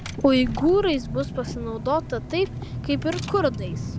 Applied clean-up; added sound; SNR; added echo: none; Engine / Car; 8 dB; none.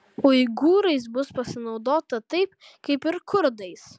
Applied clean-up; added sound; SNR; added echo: none; none; none; none.